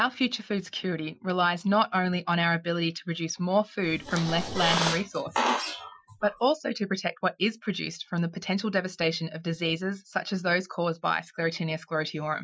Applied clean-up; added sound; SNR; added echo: classical method Wiener filter.